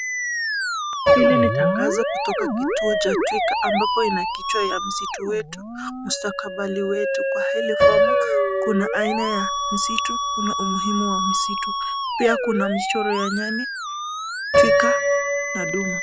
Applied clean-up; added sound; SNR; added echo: none; Piano + Musical instrument; -5 dB; none.